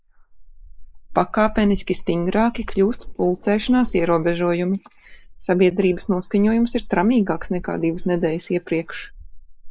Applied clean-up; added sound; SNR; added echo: neural mask model Resemble Enhance denoiser.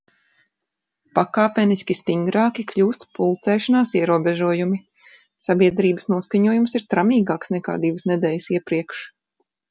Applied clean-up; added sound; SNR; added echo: none; none; none; none.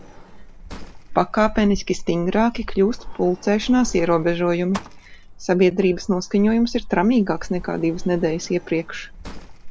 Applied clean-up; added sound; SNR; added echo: none; Sliding door; 12 dB; none.